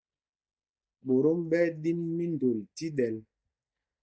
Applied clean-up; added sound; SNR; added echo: neural mask model DeepFilterNet 3.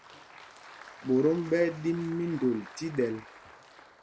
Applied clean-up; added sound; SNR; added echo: none; Applause; 19 dB; none.